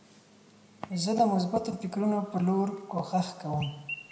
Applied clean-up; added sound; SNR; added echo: none; Chirp, tweet; 18 dB; reverberation time 0.7 s.